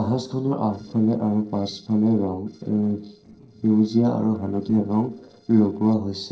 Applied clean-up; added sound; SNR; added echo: neural separator model SepFormer DNS4.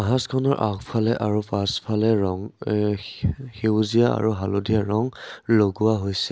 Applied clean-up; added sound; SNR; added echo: none; none; none; none.